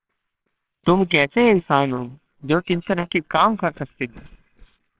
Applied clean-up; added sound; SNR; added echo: neural separator model SepFormer WHAMR!.